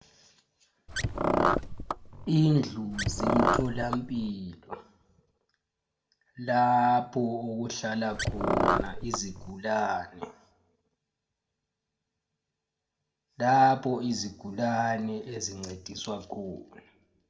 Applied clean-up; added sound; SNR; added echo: none; Car; -2 dB; reverberation time 0.7 s.